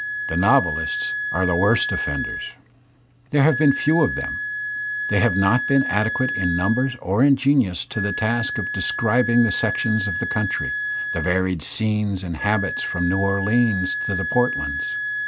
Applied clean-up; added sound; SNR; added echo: none; Wind instrument, woodwind instrument; 5 dB; none.